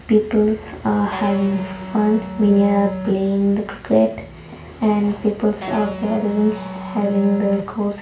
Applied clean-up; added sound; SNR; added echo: none; Electric guitar; 9 dB; reverberation time 0.3 s.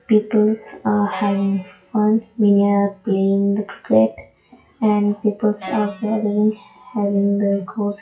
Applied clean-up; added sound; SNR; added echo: classical method WPE with log-MMSE.